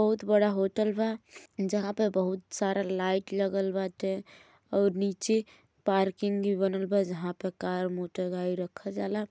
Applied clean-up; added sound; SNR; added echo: none; none; none; none.